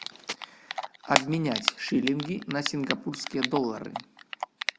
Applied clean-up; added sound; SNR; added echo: none; Typing; 3 dB; none.